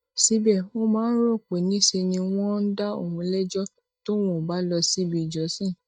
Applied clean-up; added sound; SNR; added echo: neural mask model DeepFilterNet 3.